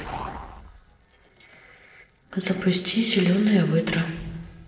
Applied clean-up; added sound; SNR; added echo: neural separator model SepFormer DNS4.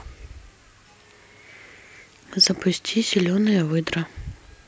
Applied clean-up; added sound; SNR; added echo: none; none; none; none.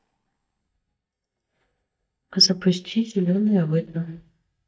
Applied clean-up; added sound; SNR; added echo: neural mask model DeepFilterNet 3.